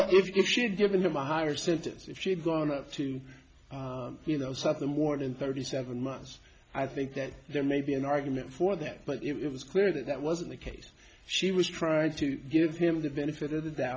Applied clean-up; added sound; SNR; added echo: none; none; none; none.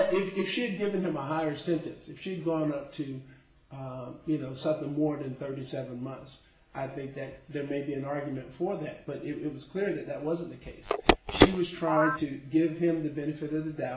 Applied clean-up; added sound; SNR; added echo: none; Telephone; -4 dB; reverberation time 0.6 s.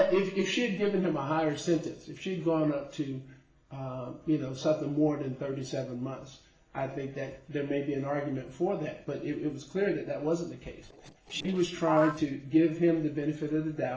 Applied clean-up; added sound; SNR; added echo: neural separator model SepFormer DNS4.